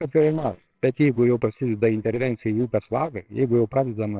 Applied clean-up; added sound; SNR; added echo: neural separator model SepFormer WHAMR!.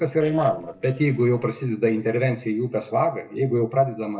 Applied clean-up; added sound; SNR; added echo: neural separator model SepFormer DNS4.